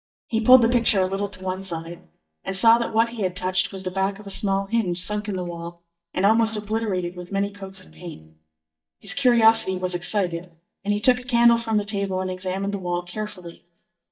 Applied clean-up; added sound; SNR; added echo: neural mask model DeepFilterNet 3.